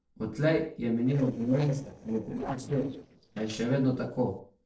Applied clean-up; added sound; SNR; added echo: neural separator model SepFormer DNS4.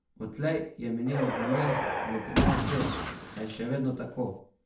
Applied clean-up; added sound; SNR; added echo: none; Car; -1 dB; reverberation time 0.4 s.